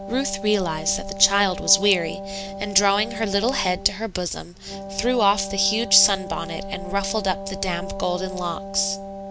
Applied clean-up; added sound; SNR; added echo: none; Wind instrument, woodwind instrument; 10 dB; none.